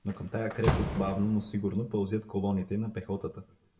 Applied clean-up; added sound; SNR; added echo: none; Slam; 6 dB; reverberation time 0.5 s.